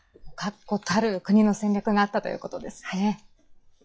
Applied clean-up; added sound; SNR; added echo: classical method log-MMSE.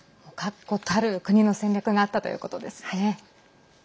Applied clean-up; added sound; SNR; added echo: none; none; none; none.